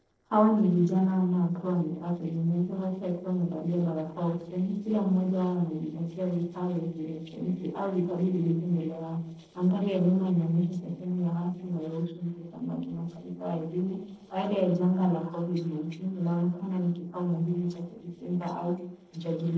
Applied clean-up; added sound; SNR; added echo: neural separator model SepFormer DNS4.